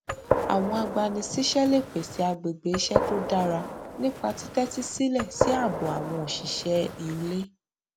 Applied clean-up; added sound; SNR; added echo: none; Gunshot, gunfire; 4 dB; none.